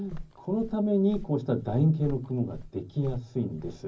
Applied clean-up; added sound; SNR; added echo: none; Walk, footsteps; 15 dB; reverberation time 0.4 s.